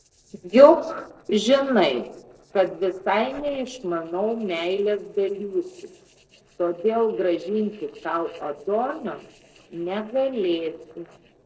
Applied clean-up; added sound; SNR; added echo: neural separator model SepFormer DNS4.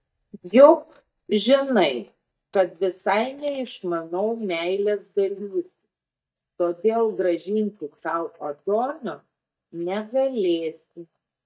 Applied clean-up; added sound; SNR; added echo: neural mask model DeepFilterNet 3.